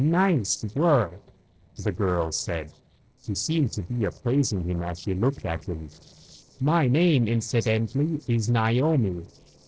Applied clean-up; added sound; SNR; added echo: neural separator model SepFormer DNS4.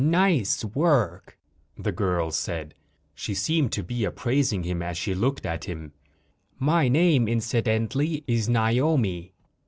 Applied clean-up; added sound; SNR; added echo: none; none; none; none.